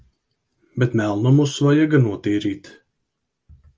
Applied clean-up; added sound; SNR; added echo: none; none; none; none.